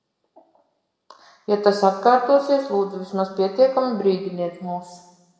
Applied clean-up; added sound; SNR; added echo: none; none; none; reverberation time 1.1 s.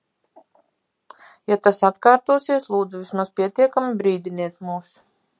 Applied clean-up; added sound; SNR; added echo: none; none; none; none.